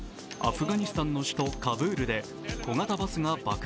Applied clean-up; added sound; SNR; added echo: none; Coin (dropping); 20 dB; none.